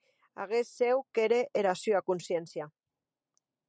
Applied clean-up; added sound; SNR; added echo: none; none; none; none.